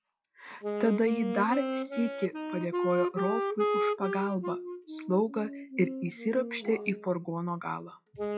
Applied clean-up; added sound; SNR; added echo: classical method WPE with log-MMSE.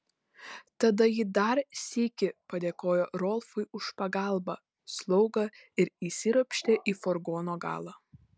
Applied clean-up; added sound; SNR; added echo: none; none; none; none.